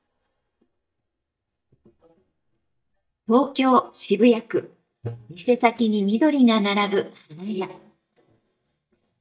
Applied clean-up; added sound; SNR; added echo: neural mask model DeepFilterNet 3.